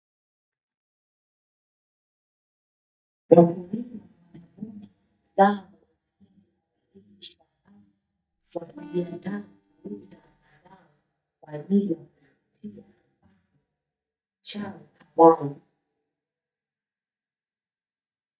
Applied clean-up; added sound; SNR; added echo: neural mask model DeepFilterNet 3.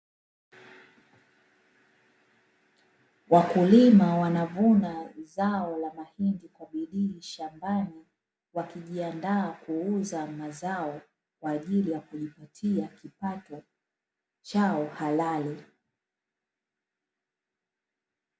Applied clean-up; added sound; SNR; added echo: none; none; none; none.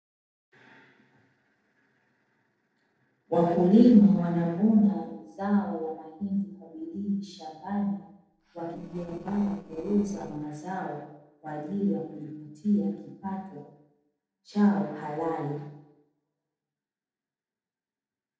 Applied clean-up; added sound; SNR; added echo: neural separator model SepFormer DNS4.